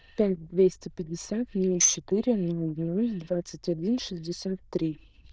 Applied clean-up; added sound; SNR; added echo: neural diffusion model UNIVERSE++.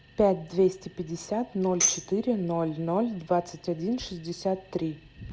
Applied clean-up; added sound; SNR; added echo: none; Tambourine; 4 dB; none.